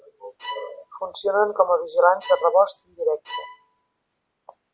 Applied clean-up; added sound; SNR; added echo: none; Bowed string instrument; 15 dB; none.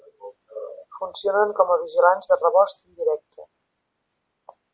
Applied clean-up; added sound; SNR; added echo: none; none; none; none.